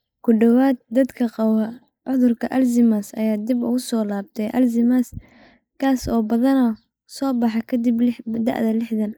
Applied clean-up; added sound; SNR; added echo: neural mask model Resemble Enhance denoiser.